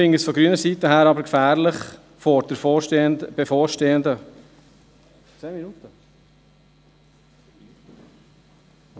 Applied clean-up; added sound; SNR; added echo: none; none; none; none.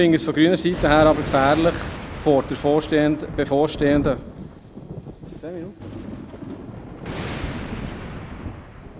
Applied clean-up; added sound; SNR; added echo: none; Thunder; 10 dB; none.